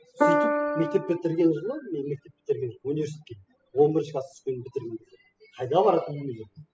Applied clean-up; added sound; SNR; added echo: classical method spectral subtraction.